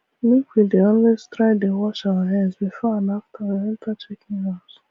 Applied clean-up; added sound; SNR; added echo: none; none; none; none.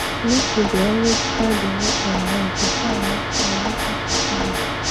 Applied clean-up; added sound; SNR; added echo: none; Water / Mechanisms; -2 dB; none.